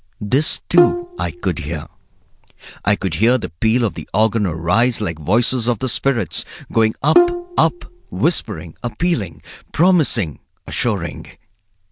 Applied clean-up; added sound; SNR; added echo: none; Bowed string instrument; 2 dB; none.